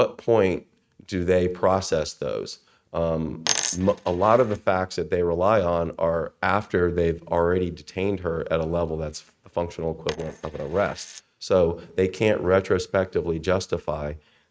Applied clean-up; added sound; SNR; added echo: neural mask model RNNoise.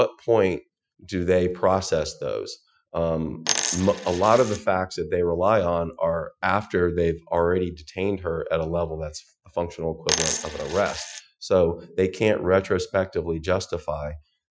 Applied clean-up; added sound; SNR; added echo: classical method Wiener filter.